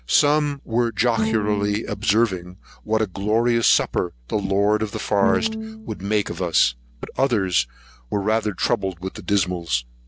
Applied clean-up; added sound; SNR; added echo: none; Bowed string instrument; 9 dB; none.